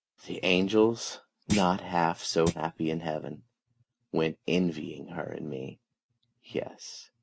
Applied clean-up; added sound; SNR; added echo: neural mask model RNNoise.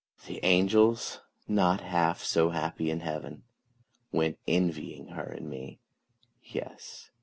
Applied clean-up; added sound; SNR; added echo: none; none; none; none.